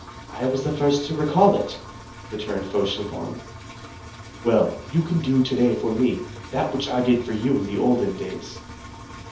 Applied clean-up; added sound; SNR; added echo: none; Engine; 15 dB; reverberation time 0.5 s.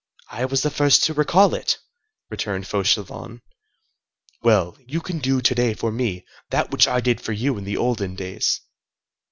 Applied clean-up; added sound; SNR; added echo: none; none; none; none.